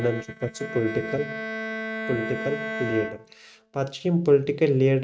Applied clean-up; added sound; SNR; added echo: neural mask model RNNoise.